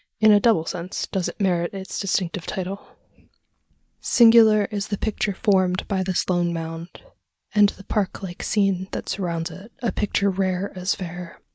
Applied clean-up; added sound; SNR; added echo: neural mask model Resemble Enhance denoiser.